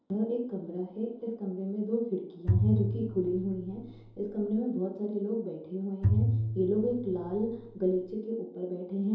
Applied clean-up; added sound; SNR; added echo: none; Bowed string instrument; -1 dB; reverberation time 2.8 s.